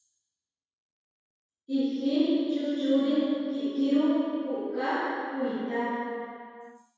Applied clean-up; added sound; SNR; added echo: none; none; none; reverberation time 2.2 s.